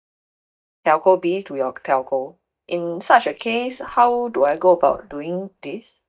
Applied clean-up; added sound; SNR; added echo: neural mask model DeepFilterNet 3.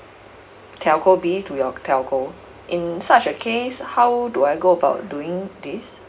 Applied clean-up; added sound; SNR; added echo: none; none; none; none.